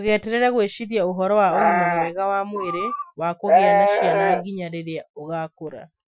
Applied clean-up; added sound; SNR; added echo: classical method Wiener filter.